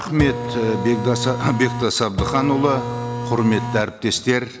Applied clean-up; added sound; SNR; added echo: none; Printer; 4 dB; none.